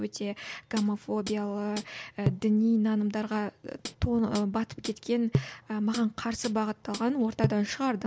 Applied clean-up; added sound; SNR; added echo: none; Hi-hat; 7 dB; none.